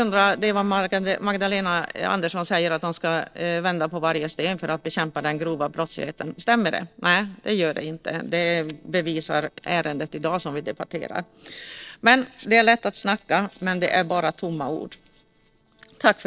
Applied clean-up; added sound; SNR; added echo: neural separator model SepFormer DNS4.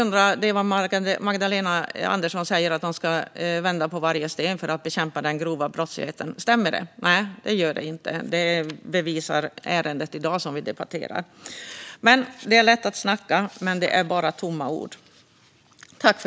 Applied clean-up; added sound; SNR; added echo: none; none; none; none.